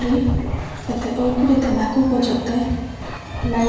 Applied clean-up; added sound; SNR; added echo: none; Scratching (performance technique); 12 dB; reverberation time 1.2 s.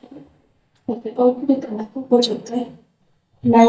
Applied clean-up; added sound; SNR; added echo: neural mask model DeepFilterNet 3.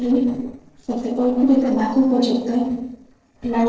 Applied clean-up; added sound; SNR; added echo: neural separator model SepFormer DNS4.